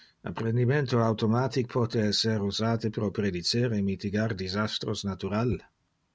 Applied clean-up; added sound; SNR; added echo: none; none; none; none.